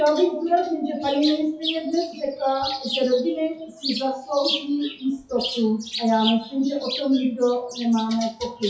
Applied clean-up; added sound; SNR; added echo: classical method WPE with log-MMSE.